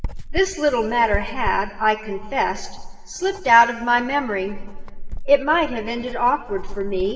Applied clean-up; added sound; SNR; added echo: none; Writing; 8 dB; reverberation time 1.6 s.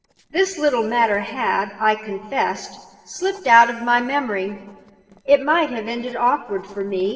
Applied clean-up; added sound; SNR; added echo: neural separator model SepFormer DNS4.